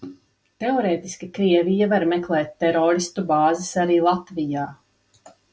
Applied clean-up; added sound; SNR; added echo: none; none; none; none.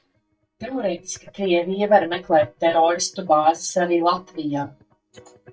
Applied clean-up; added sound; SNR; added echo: neural mask model DeepFilterNet 3.